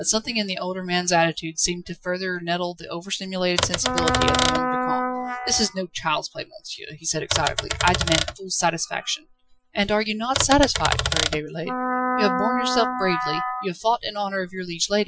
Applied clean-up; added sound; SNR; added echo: classical method Wiener filter.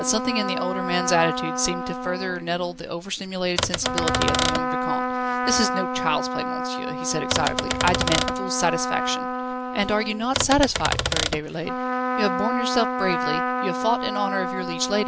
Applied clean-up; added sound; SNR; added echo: none; Typewriter + Trumpet; 0 dB; none.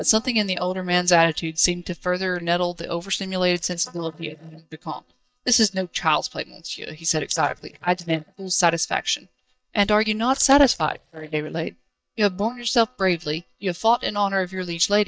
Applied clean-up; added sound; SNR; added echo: neural mask model DeepFilterNet 3.